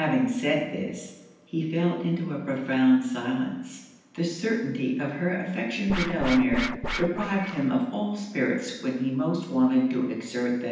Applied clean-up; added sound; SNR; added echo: none; Scratching (performance technique); 6 dB; reverberation time 0.9 s.